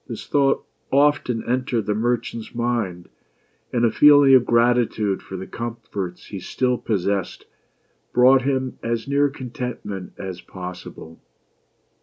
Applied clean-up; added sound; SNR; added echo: none; none; none; none.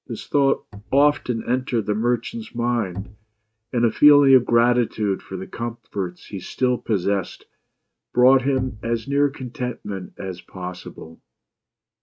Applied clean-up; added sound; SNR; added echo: neural mask model RNNoise.